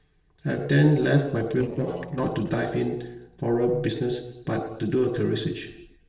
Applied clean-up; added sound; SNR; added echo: neural separator model SepFormer DNS4.